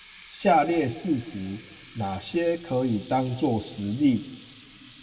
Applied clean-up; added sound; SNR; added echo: none; Water tap, faucet; 18 dB; reverberation time 1.4 s.